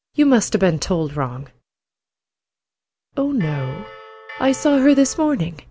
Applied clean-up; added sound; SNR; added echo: none; Bell; 16 dB; none.